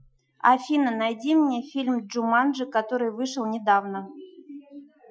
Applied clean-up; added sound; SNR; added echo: classical method Wiener filter.